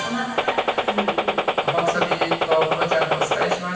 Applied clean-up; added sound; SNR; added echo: none; Gunshot, gunfire; -3 dB; reverberation time 0.9 s.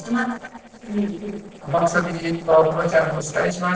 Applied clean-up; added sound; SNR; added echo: neural separator model SepFormer DNS4.